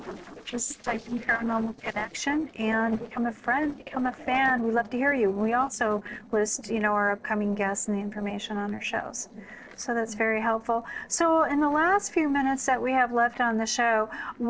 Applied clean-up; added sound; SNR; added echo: neural separator model SepFormer DNS4.